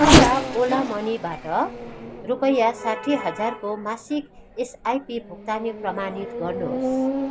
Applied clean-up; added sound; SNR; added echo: none; Race car, auto racing / Accelerating, revving, vroom; 0 dB; none.